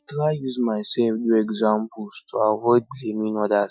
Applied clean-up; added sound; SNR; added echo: classical method Wiener filter.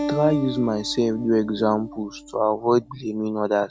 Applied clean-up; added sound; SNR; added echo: none; Acoustic guitar; 10 dB; none.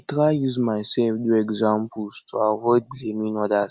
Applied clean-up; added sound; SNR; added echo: none; none; none; none.